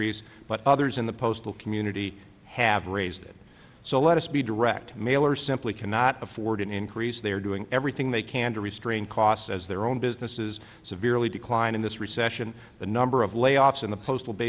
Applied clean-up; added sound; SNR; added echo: none; none; none; none.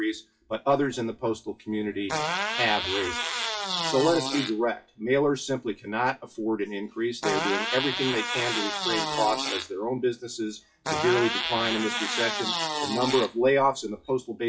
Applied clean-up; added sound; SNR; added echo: classical method WPE with log-MMSE.